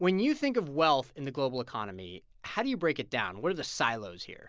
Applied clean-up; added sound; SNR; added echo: none; none; none; none.